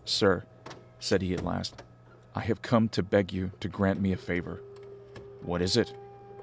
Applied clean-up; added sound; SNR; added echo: none; Printer; 18 dB; none.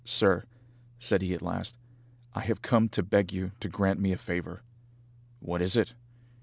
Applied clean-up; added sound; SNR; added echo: none; none; none; none.